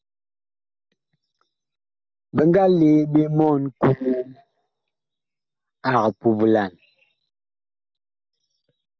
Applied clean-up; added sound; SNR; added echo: none; none; none; none.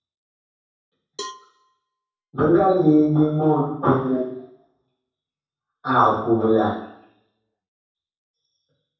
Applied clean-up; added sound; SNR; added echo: none; Cowbell; 19 dB; reverberation time 0.7 s.